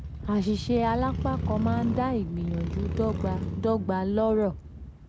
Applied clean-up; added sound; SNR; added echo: none; Motorcycle / Crow; 4 dB; none.